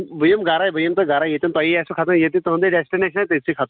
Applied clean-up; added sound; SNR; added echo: none; none; none; none.